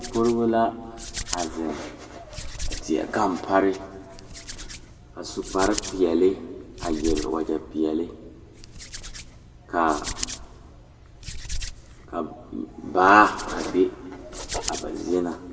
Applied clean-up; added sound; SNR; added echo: none; Hands; 11 dB; reverberation time 1.2 s.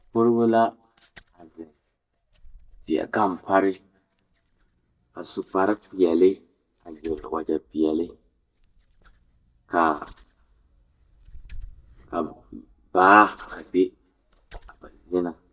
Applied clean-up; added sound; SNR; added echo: neural mask model DeepFilterNet 3.